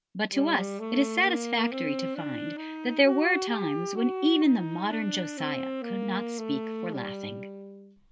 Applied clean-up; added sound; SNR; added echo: none; Wind instrument, woodwind instrument; 6 dB; none.